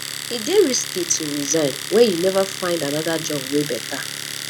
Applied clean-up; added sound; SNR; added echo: none; Domestic sounds, home sounds; 8 dB; none.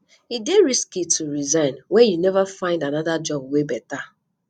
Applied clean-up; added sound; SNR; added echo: none; none; none; none.